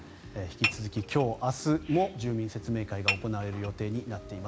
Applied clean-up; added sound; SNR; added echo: none; Dishes, pots, and pans / Chink, clink; 5 dB; none.